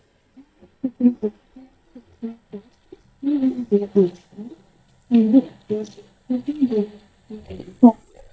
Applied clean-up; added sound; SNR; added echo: neural mask model DeepFilterNet 3.